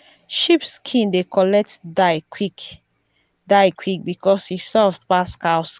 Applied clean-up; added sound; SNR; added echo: none; none; none; none.